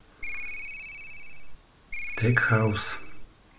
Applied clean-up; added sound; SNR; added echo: none; Ringtone; 5 dB; none.